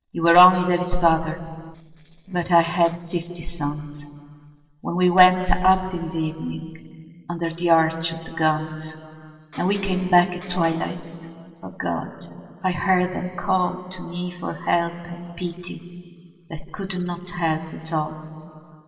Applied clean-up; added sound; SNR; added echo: neural separator model SepFormer DNS4.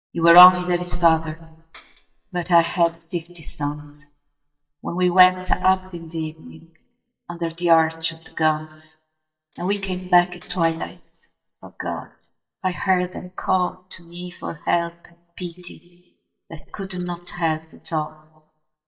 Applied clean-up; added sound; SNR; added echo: neural mask model DeepFilterNet 3.